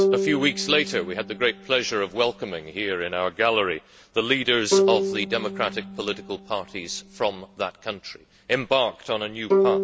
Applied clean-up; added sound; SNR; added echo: none; Bowed string instrument; 3 dB; none.